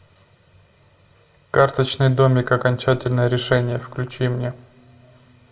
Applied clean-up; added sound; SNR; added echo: none; none; none; reverberation time 0.6 s.